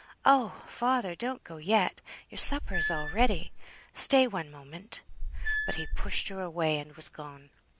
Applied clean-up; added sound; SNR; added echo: none; Squeak / Screech; -2 dB; none.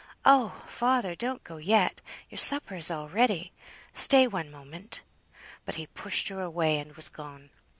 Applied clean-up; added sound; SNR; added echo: none; none; none; none.